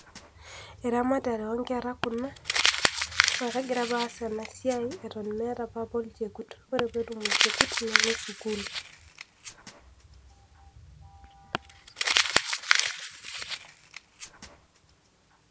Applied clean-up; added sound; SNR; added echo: none; Crumpling, crinkling; -3 dB; none.